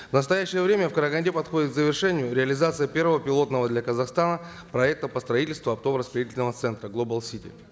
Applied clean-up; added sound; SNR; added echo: none; none; none; none.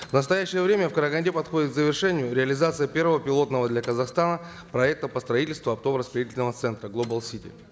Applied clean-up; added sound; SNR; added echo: none; Printer; 19 dB; none.